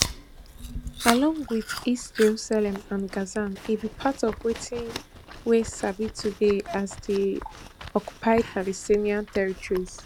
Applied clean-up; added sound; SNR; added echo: none; Chewing, mastication; 11 dB; none.